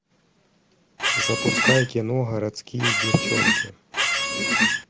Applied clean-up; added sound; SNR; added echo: none; Squeak; -5 dB; none.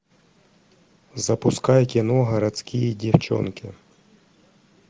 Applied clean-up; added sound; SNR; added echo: none; none; none; none.